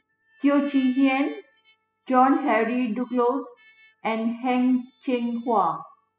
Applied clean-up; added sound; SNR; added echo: classical method spectral subtraction.